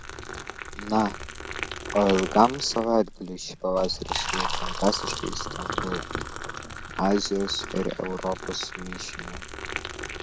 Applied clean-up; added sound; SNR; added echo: none; Liquid; 6 dB; none.